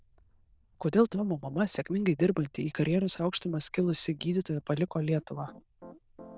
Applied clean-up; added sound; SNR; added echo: neural diffusion model UNIVERSE++.